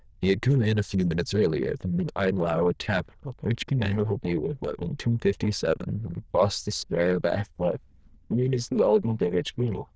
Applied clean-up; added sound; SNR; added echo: neural diffusion model UNIVERSE++.